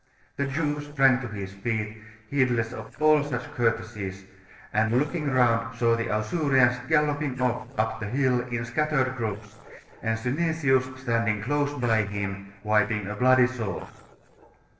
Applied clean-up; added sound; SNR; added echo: neural separator model SepFormer DNS4.